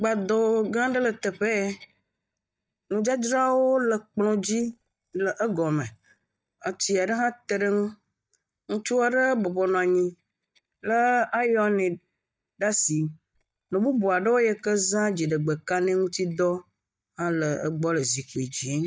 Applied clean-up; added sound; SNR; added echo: neural mask model DeepFilterNet 3.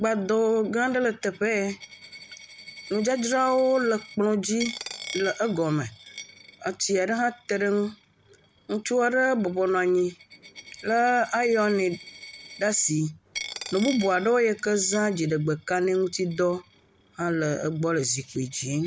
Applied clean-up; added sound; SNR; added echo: none; Coin (dropping); 18 dB; none.